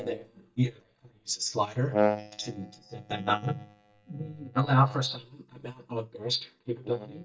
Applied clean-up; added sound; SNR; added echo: neural mask model DeepFilterNet 3.